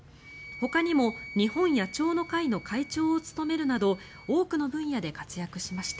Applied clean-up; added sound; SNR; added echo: none; Wind instrument, woodwind instrument; 18 dB; none.